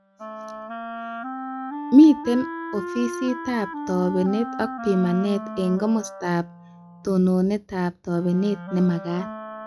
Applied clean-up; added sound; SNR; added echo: classical method log-MMSE.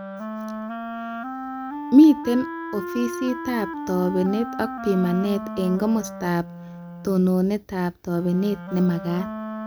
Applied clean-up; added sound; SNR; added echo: none; Wind instrument, woodwind instrument; 10 dB; none.